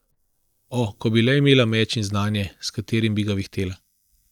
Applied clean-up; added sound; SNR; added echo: neural mask model DeepFilterNet 3.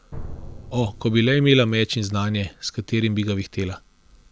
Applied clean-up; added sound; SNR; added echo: none; Drum; 16 dB; none.